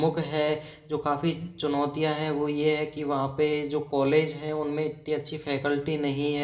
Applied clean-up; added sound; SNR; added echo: none; none; none; reverberation time 0.6 s.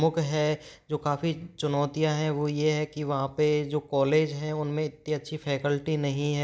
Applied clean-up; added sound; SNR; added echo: none; none; none; none.